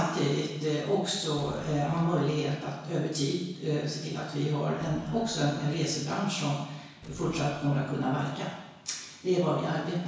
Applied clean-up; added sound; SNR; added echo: none; Explosion; 20 dB; reverberation time 1.1 s.